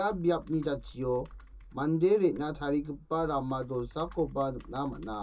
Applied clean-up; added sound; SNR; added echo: none; Computer keyboard; 18 dB; reverberation time 0.2 s.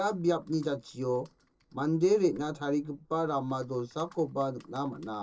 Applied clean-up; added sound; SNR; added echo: neural separator model SepFormer DNS4.